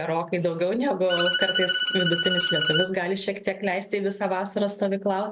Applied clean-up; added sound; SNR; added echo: none; Bowed string instrument; 1 dB; none.